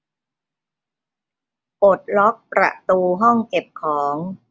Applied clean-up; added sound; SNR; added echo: none; none; none; none.